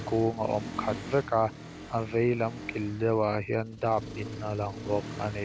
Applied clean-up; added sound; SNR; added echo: none; Accelerating, revving, vroom; 11 dB; none.